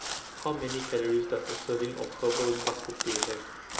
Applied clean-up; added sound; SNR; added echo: none; Crow; 5 dB; reverberation time 1.8 s.